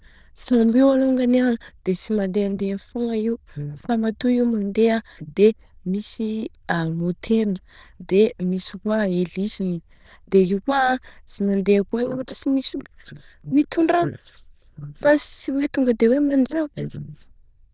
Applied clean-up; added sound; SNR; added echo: neural diffusion model UNIVERSE++.